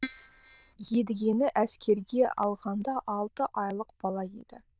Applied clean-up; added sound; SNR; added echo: neural diffusion model UNIVERSE++.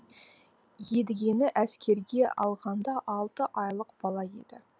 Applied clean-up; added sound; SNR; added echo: none; none; none; none.